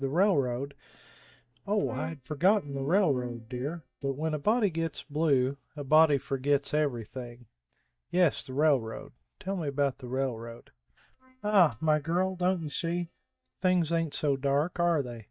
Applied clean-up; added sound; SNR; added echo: neural mask model DeepFilterNet 3.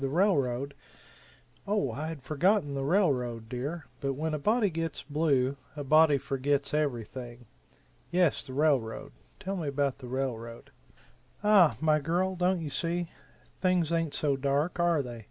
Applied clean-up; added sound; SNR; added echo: none; none; none; none.